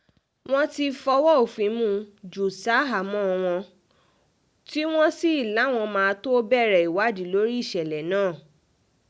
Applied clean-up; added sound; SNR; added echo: none; none; none; none.